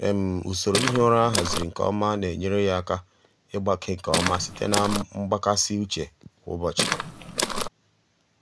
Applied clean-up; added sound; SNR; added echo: none; Walk, footsteps; 1 dB; none.